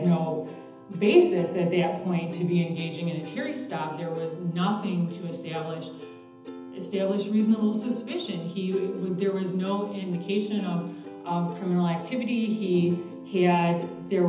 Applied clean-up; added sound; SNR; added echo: none; Plucked string instrument; 16 dB; reverberation time 0.8 s.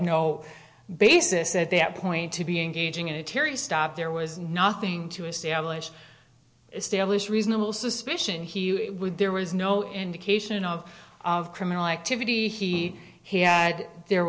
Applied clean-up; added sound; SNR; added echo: none; none; none; none.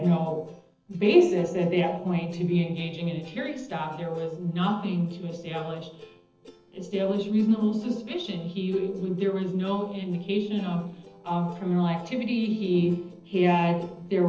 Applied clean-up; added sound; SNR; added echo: neural separator model SepFormer DNS4.